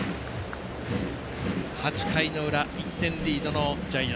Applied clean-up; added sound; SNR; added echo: none; none; none; none.